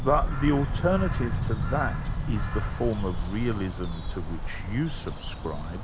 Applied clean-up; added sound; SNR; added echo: none; Bird vocalization, bird call, bird song; 0 dB; none.